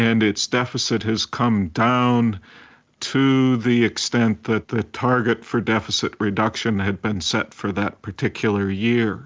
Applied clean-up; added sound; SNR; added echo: none; none; none; none.